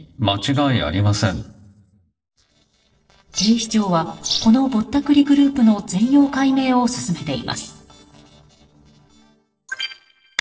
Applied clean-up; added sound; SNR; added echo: neural separator model SepFormer DNS4.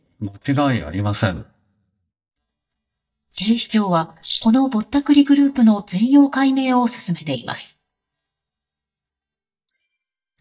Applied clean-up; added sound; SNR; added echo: neural mask model DeepFilterNet 3.